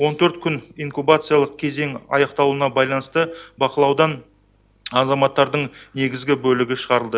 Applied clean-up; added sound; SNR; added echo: none; none; none; none.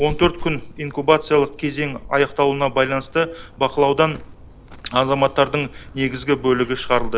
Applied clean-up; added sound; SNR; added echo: none; Dog; 13 dB; none.